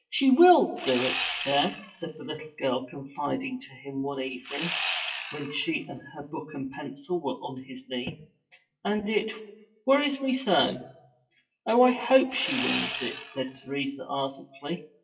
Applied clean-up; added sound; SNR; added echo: classical method WPE with log-MMSE.